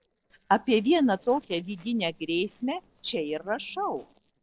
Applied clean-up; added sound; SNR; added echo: neural separator model SepFormer DNS4.